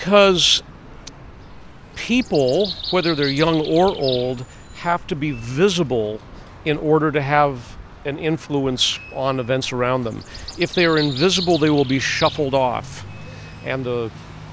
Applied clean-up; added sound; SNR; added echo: none; Bird vocalization, bird call, bird song; 13 dB; none.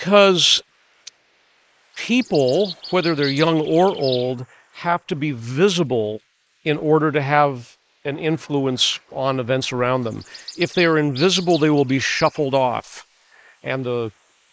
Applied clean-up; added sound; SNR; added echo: neural mask model Resemble Enhance denoiser.